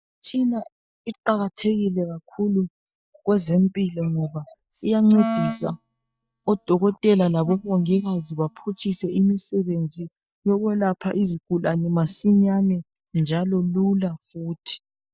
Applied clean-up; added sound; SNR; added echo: neural mask model DeepFilterNet 3.